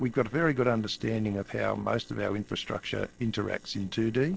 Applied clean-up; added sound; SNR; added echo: neural separator model SepFormer DNS4.